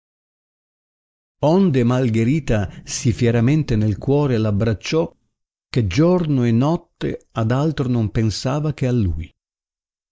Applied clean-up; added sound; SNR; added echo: neural mask model DeepFilterNet 3.